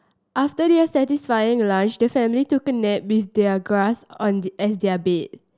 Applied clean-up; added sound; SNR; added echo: none; none; none; none.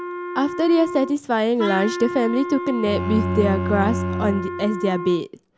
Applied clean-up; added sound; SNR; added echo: none; Wind instrument, woodwind instrument + Bowed string instrument; 5 dB; none.